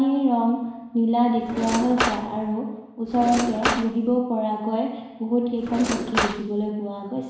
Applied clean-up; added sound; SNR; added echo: none; Cutlery, silverware / Drawer open or close; 5 dB; reverberation time 1.0 s.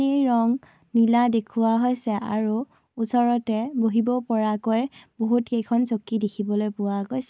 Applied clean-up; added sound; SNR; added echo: none; none; none; none.